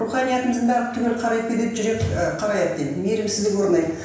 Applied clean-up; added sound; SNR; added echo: none; none; none; reverberation time 0.9 s.